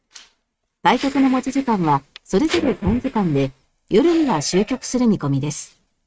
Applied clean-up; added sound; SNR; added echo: neural mask model RNNoise.